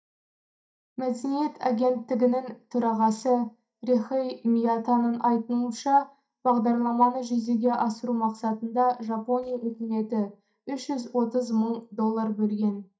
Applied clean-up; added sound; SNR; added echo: neural mask model DeepFilterNet 3.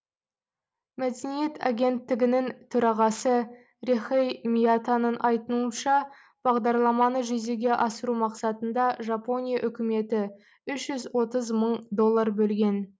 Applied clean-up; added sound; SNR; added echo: none; none; none; none.